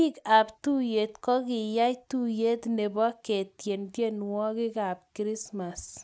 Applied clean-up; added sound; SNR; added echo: none; none; none; none.